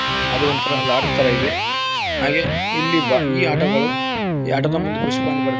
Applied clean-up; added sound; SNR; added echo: none; Electric guitar; -2 dB; none.